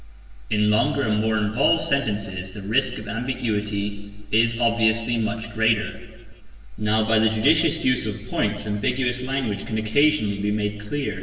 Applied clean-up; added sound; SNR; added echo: none; none; none; reverberation time 1.3 s.